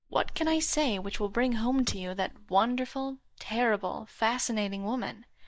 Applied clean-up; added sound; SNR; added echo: neural mask model DeepFilterNet 3.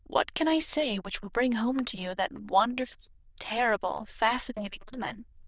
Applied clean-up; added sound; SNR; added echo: neural diffusion model UNIVERSE++.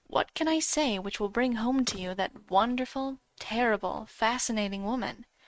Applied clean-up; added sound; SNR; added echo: neural mask model RNNoise.